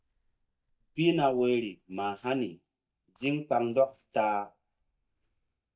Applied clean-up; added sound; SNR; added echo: neural mask model DeepFilterNet 3.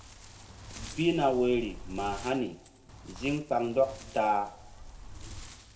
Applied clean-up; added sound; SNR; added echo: none; Wind; 14 dB; reverberation time 0.6 s.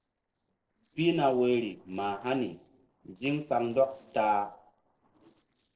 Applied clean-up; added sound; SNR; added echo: neural separator model SepFormer DNS4.